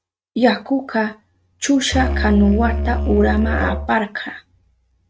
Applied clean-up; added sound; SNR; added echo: neural mask model RNNoise.